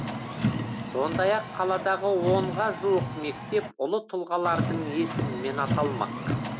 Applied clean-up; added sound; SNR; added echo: none; Car; 4 dB; none.